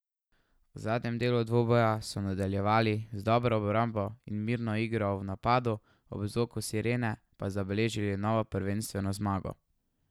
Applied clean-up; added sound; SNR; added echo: none; none; none; none.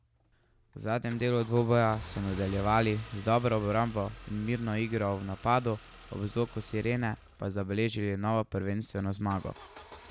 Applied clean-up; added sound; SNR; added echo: none; Engine starting / Car; 17 dB; none.